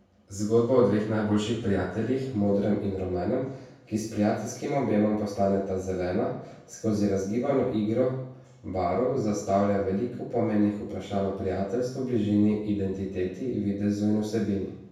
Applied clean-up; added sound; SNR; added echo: none; none; none; reverberation time 0.6 s.